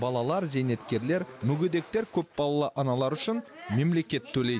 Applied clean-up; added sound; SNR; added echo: none; none; none; none.